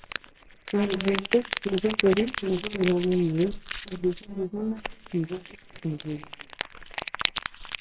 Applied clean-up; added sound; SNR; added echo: neural separator model SepFormer WHAMR!.